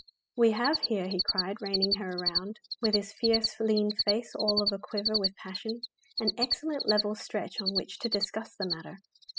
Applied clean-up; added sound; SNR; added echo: classical method spectral subtraction.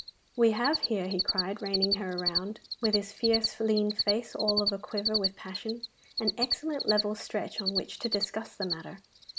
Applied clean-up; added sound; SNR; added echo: none; Cricket; 2 dB; none.